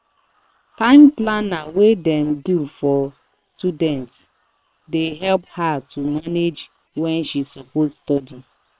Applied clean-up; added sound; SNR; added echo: neural separator model SepFormer WHAM!.